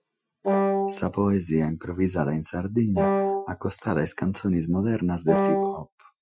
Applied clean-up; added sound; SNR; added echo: classical method Wiener filter.